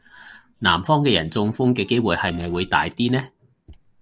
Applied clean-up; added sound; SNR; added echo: neural separator model SepFormer DNS4.